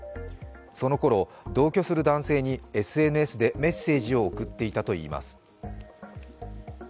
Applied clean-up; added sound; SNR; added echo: none; none; none; none.